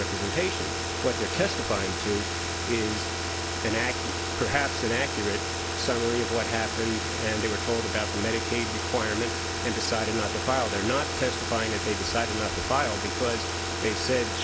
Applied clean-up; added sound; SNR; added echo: none; Car; 0 dB; none.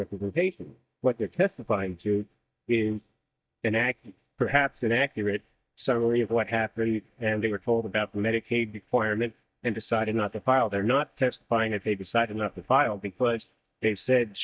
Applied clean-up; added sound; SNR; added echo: neural mask model DeepFilterNet 3.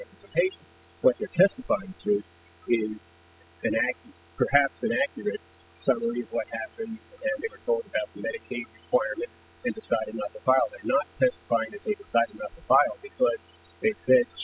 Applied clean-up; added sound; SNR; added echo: classical method spectral subtraction.